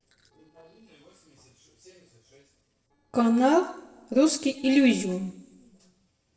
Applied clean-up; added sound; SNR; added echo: neural separator model SepFormer DNS4.